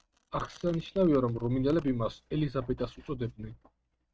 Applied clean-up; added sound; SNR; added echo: neural mask model RNNoise.